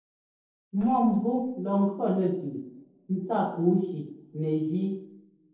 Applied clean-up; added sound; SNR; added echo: neural separator model SepFormer DNS4.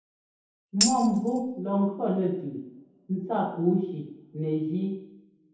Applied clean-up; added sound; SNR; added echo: none; Tambourine; 2 dB; reverberation time 0.9 s.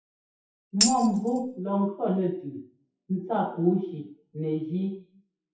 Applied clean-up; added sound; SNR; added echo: classical method WPE with log-MMSE.